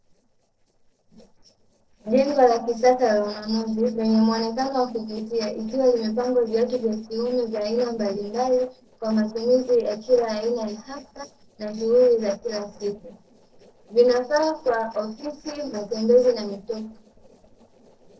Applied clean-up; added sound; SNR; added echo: neural separator model SepFormer DNS4.